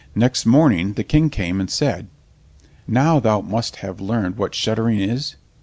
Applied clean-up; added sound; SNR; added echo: none; none; none; none.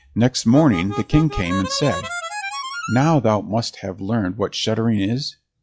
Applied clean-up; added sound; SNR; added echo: classical method log-MMSE.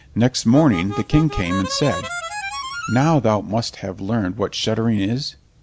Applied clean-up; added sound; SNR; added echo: none; Harmonica; 9 dB; none.